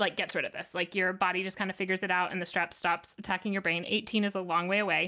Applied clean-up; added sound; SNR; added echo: none; none; none; none.